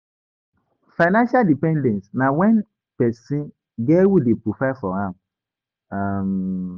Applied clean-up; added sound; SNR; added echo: none; none; none; none.